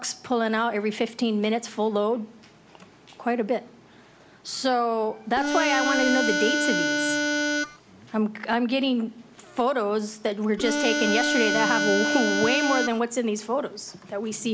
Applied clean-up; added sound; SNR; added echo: none; Harmonica; -2 dB; none.